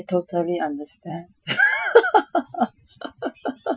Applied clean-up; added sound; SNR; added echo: classical method Wiener filter.